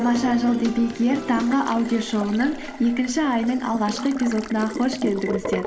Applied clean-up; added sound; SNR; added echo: none; Water tap, faucet; 11 dB; none.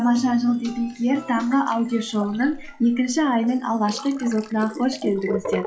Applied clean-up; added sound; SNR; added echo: classical method log-MMSE.